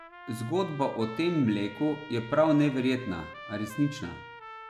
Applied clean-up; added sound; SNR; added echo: none; Trumpet; 16 dB; none.